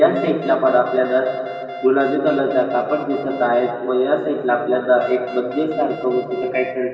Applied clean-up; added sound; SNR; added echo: none; Wind instrument, woodwind instrument; 13 dB; reverberation time 2.4 s.